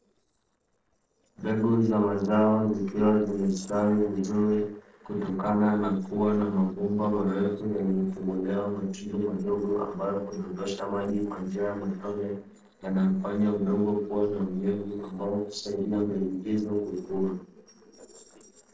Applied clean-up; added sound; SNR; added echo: neural separator model SepFormer DNS4.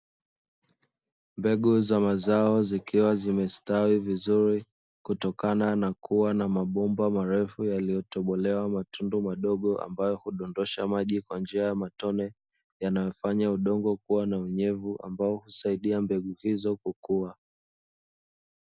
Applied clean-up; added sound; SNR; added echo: none; none; none; none.